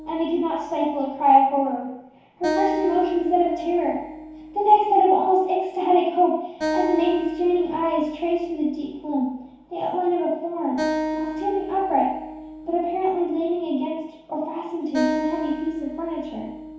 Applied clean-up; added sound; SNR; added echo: none; Acoustic guitar; 9 dB; reverberation time 0.8 s.